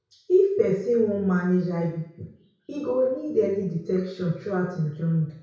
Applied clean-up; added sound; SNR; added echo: none; none; none; reverberation time 0.6 s.